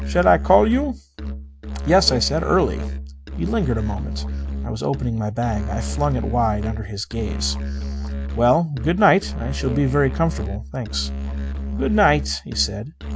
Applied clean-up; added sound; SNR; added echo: none; Musical instrument; 6 dB; none.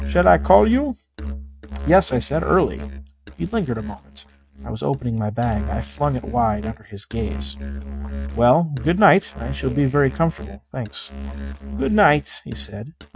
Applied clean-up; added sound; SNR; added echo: neural mask model RNNoise.